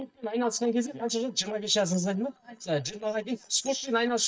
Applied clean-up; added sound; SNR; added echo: neural mask model DeepFilterNet 3.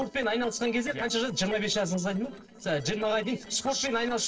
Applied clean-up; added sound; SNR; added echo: neural separator model SepFormer DNS4.